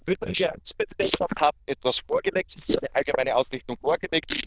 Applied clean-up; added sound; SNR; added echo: neural diffusion model UNIVERSE++.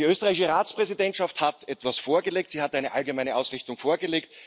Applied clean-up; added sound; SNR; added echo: none; none; none; none.